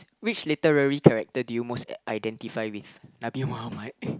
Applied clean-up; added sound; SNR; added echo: none; none; none; none.